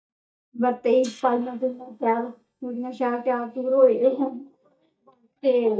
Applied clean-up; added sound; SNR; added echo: neural mask model DeepFilterNet 3.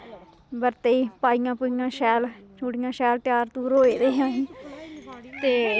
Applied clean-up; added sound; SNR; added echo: none; none; none; none.